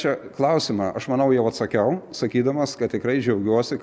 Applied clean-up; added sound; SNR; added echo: none; none; none; none.